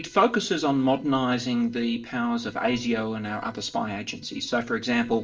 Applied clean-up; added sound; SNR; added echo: neural separator model SepFormer DNS4.